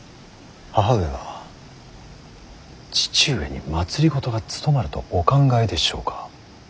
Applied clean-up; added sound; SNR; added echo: none; none; none; none.